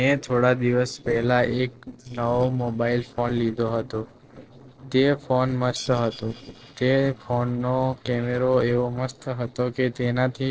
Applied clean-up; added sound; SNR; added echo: neural separator model SepFormer DNS4.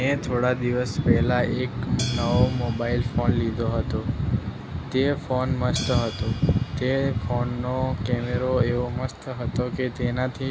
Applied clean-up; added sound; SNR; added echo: none; Hi-hat; 17 dB; none.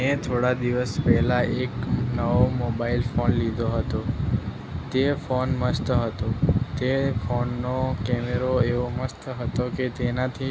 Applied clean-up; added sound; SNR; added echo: none; none; none; none.